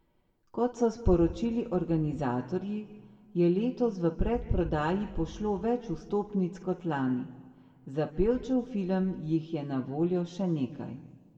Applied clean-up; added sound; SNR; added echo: none; none; none; reverberation time 1.3 s.